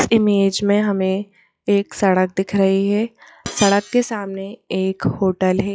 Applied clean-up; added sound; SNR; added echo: classical method log-MMSE.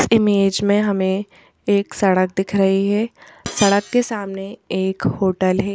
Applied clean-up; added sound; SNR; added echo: none; Screech; 13 dB; none.